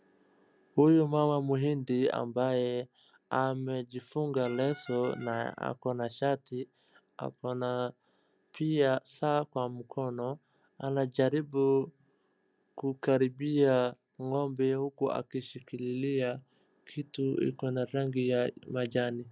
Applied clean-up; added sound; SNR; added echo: none; Brass instrument; 18 dB; none.